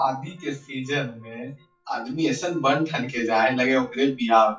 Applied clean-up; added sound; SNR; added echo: classical method WPE with log-MMSE.